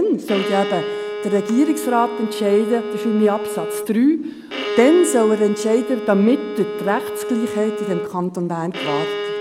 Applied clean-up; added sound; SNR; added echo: none; Bowed string instrument; 7 dB; none.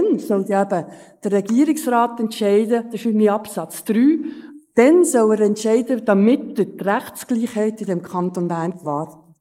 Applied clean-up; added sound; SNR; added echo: neural mask model Resemble Enhance denoiser.